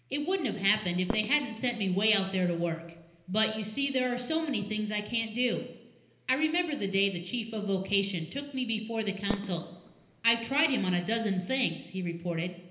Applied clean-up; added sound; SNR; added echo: none; Fireworks; 13 dB; reverberation time 0.8 s.